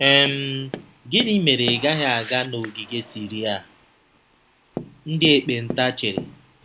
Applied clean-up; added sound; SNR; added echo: none; Whoosh, swoosh, swish + Tap; 12 dB; none.